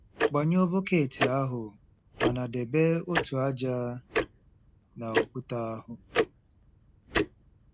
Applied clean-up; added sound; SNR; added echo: none; Tick-tock; 3 dB; none.